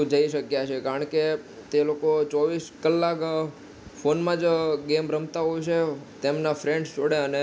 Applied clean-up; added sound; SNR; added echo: none; none; none; none.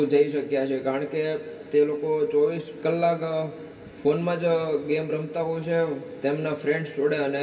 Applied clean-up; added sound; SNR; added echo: none; none; none; reverberation time 2.6 s.